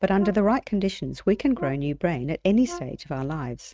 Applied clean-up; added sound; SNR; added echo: neural mask model RNNoise.